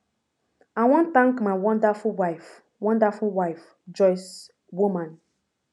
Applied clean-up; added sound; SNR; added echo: none; none; none; none.